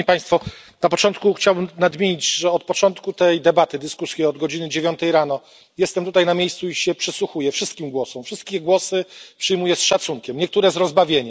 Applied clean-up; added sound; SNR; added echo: none; none; none; none.